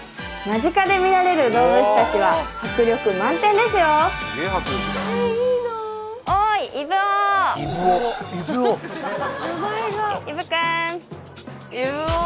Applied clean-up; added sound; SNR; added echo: none; none; none; none.